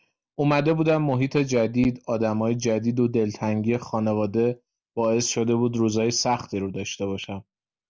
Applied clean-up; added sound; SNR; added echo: none; none; none; none.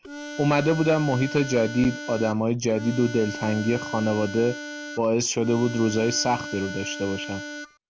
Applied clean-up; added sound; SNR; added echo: none; Harmonica; 11 dB; none.